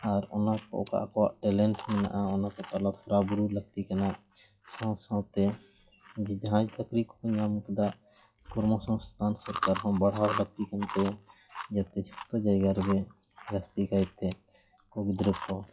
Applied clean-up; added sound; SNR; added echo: classical method WPE with log-MMSE.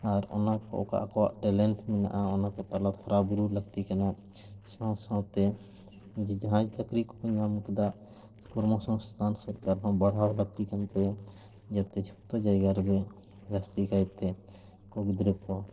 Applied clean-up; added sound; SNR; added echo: neural separator model SepFormer DNS4.